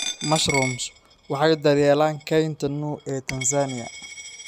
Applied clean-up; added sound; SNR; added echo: none; Coin (dropping); 11 dB; none.